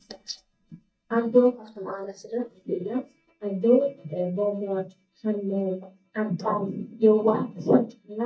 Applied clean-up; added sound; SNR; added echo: neural mask model DeepFilterNet 3.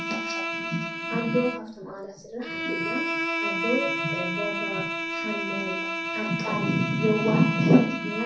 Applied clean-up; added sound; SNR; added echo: none; Bowed string instrument; 3 dB; reverberation time 0.5 s.